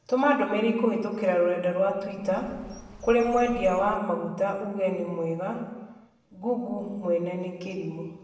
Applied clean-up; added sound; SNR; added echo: none; Bird; 17 dB; reverberation time 1.1 s.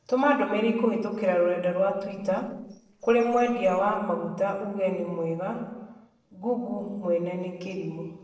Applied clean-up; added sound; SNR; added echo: neural separator model SepFormer DNS4.